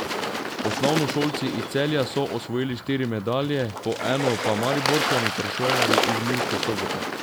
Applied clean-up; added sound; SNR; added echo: none; Water / Bird; 1 dB; none.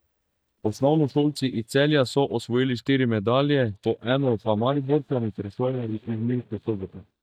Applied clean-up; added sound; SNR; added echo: neural mask model DeepFilterNet 3.